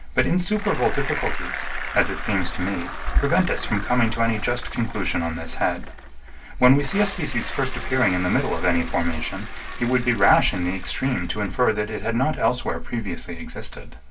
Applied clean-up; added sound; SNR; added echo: none; Bicycle; 13 dB; reverberation time 0.2 s.